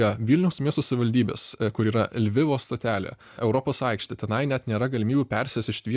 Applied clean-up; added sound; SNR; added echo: none; none; none; none.